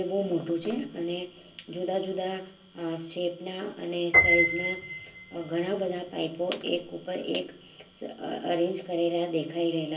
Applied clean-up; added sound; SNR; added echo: none; Piano; 3 dB; reverberation time 0.2 s.